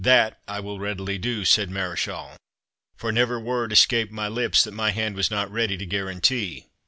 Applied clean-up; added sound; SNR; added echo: none; none; none; none.